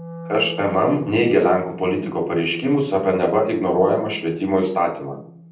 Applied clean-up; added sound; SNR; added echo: none; Wind instrument, woodwind instrument; 17 dB; reverberation time 0.6 s.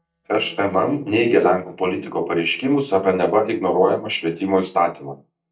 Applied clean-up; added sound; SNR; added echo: neural mask model DeepFilterNet 3.